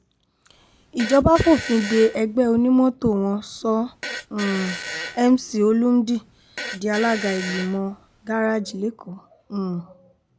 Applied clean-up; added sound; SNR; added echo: none; Fart; 12 dB; none.